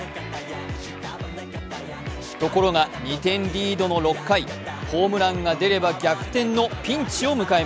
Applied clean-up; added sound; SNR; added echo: none; none; none; none.